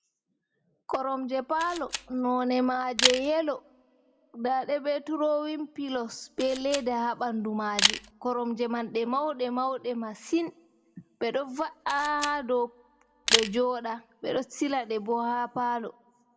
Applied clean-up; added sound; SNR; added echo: none; Camera; 4 dB; reverberation time 0.3 s.